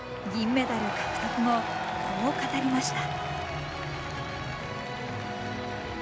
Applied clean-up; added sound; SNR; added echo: none; none; none; none.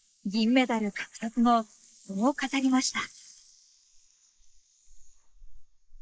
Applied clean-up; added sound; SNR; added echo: neural mask model Resemble Enhance denoiser.